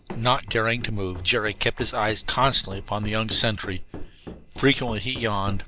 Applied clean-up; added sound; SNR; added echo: none; Run; 16 dB; none.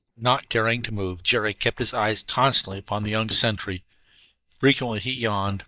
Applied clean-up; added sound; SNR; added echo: neural mask model DeepFilterNet 3.